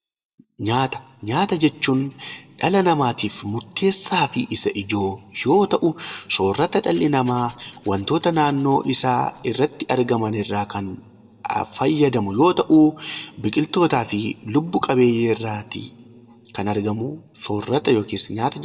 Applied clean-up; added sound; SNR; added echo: none; Rattle / Rattle (instrument); 16 dB; reverberation time 1.2 s.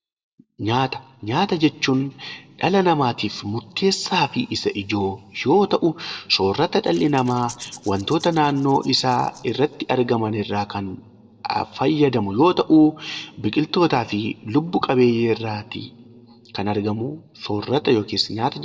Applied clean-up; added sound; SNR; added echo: neural separator model SepFormer DNS4.